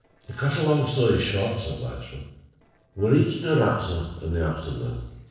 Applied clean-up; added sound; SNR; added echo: neural separator model SepFormer DNS4.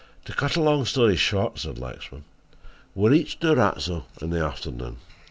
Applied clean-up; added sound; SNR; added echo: none; none; none; none.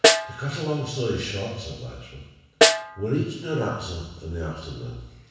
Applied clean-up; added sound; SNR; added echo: none; Snare drum; -5 dB; reverberation time 1.1 s.